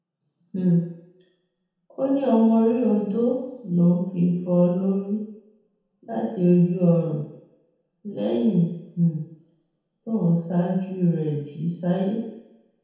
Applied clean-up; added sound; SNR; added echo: none; none; none; reverberation time 0.9 s.